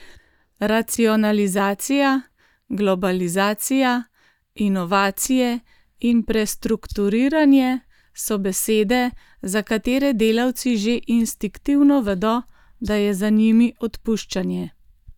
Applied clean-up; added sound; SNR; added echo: neural mask model DeepFilterNet 3.